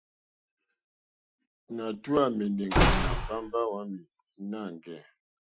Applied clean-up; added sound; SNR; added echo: classical method Wiener filter.